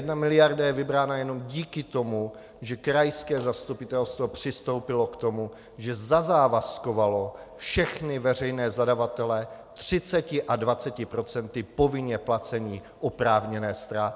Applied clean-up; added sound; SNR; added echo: none; none; none; none.